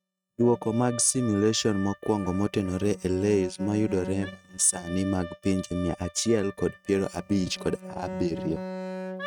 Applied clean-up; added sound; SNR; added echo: neural mask model RNNoise.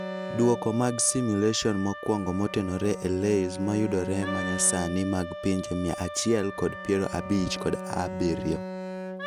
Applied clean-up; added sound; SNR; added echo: none; Bowed string instrument + Wind instrument, woodwind instrument; 8 dB; none.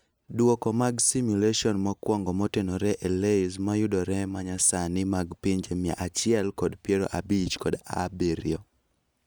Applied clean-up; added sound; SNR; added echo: none; none; none; none.